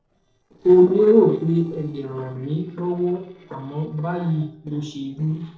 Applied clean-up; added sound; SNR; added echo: neural separator model SepFormer DNS4.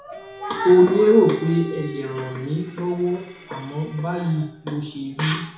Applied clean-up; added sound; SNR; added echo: none; Bowed string instrument; 17 dB; reverberation time 0.6 s.